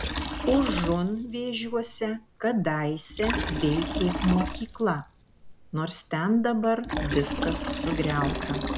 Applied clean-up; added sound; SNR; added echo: none; Liquid; 5 dB; none.